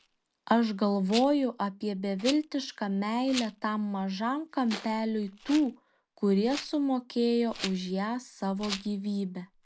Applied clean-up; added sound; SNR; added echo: none; Rattle; 15 dB; none.